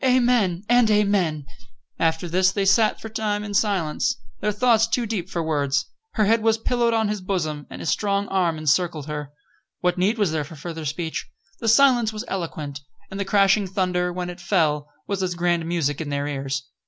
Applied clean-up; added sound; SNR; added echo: none; none; none; none.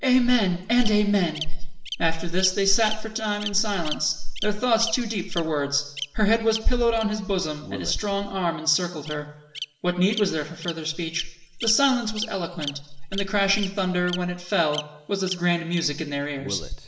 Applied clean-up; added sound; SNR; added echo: none; Bird vocalization, bird call, bird song; 15 dB; reverberation time 0.8 s.